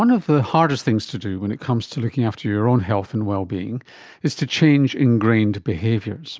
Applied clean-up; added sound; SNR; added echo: none; none; none; none.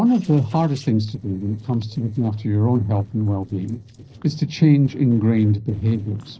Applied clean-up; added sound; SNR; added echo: neural separator model SepFormer DNS4.